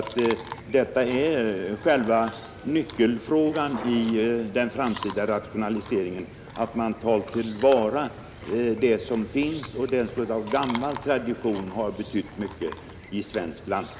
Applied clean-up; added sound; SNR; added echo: none; Chewing, mastication + Cricket / Chicken, rooster; 16 dB; none.